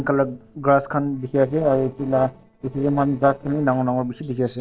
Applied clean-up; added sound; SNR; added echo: neural separator model SepFormer DNS4.